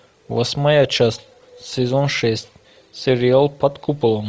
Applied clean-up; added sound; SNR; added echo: none; none; none; none.